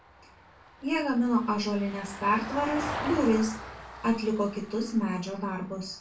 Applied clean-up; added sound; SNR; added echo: none; Vehicle; 11 dB; reverberation time 0.3 s.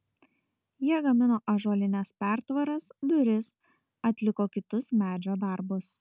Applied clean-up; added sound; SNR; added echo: none; none; none; none.